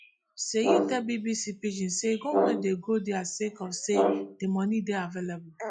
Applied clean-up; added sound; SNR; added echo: classical method log-MMSE.